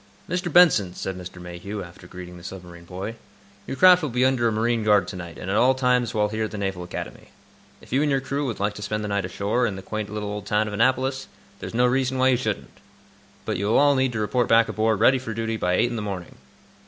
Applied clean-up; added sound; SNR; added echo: none; none; none; none.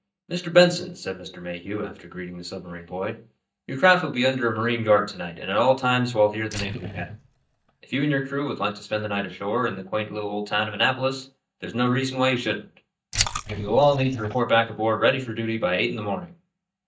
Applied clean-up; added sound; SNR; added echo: neural mask model DeepFilterNet 3.